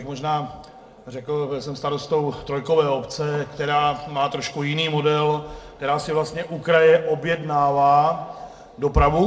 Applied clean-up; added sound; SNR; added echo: none; none; none; reverberation time 0.6 s.